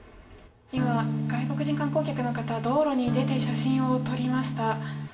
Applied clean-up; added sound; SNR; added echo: none; Electric guitar / Strum; 1 dB; reverberation time 0.7 s.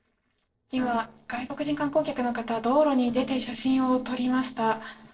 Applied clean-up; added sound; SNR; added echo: neural separator model SepFormer DNS4.